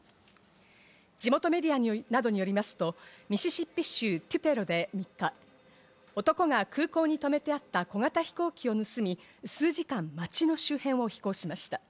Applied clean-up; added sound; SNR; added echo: none; none; none; none.